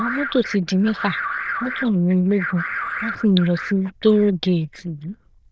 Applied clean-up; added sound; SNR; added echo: neural diffusion model UNIVERSE++.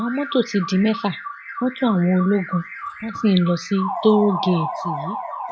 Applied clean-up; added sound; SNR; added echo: classical method log-MMSE.